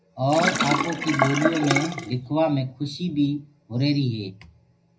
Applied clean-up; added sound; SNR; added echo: none; Sink (filling or washing); 2 dB; reverberation time 0.4 s.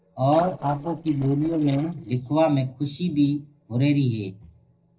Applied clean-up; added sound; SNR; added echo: neural separator model SepFormer DNS4.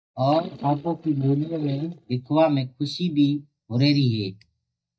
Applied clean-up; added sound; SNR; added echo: neural mask model DeepFilterNet 3.